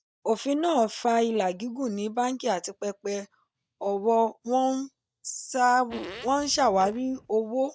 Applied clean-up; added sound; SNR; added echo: neural mask model DeepFilterNet 3.